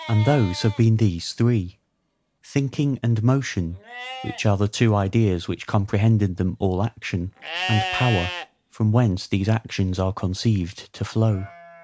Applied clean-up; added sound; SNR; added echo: none; Livestock, farm animals, working animals; 15 dB; none.